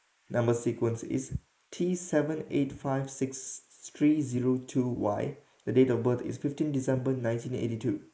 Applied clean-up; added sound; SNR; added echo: neural mask model Resemble Enhance denoiser.